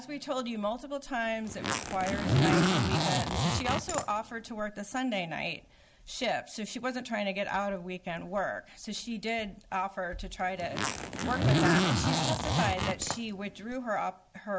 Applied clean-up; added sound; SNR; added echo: none; Zipper (clothing); -5 dB; none.